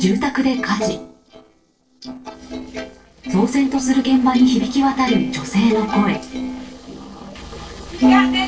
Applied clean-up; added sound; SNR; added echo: neural separator model SepFormer DNS4.